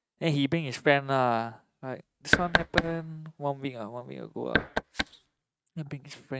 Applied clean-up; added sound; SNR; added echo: neural mask model RNNoise.